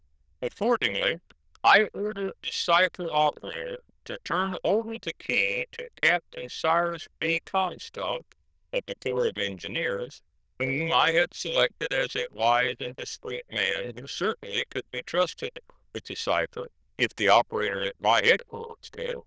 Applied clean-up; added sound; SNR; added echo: neural diffusion model UNIVERSE++.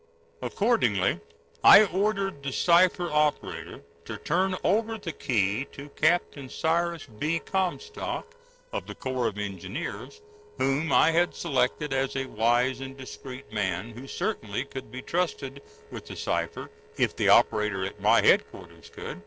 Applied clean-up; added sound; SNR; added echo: neural separator model SepFormer DNS4.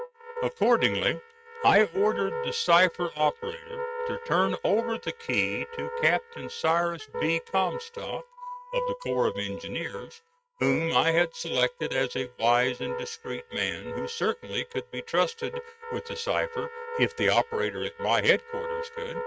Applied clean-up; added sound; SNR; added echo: neural mask model RNNoise.